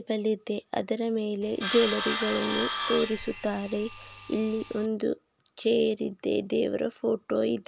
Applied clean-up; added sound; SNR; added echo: none; Sawing; 0 dB; none.